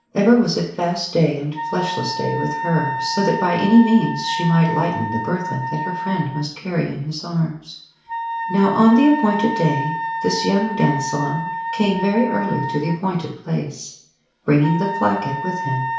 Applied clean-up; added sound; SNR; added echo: none; Wind instrument, woodwind instrument; 7 dB; reverberation time 0.6 s.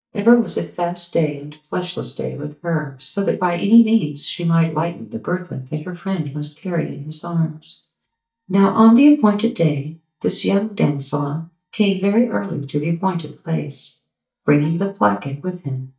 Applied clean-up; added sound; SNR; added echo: neural mask model DeepFilterNet 3.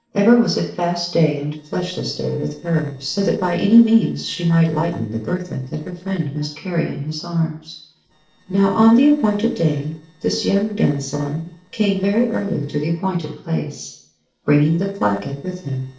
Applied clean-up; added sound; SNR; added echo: neural separator model SepFormer DNS4.